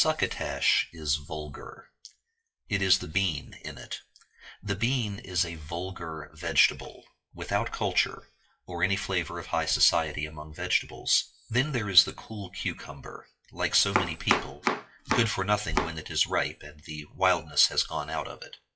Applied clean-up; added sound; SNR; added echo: classical method WPE with log-MMSE.